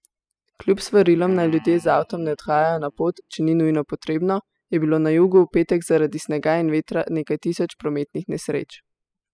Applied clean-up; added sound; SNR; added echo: classical method spectral subtraction.